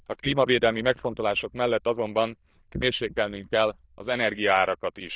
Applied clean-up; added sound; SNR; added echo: neural diffusion model UNIVERSE++.